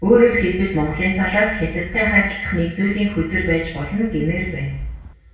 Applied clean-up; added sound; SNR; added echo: none; Wind; 17 dB; reverberation time 0.6 s.